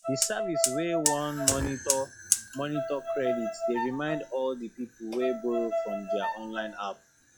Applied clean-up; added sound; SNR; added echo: classical method log-MMSE.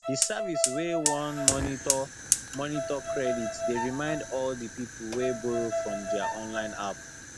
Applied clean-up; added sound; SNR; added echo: none; Fire + Bowed string instrument; -1 dB; none.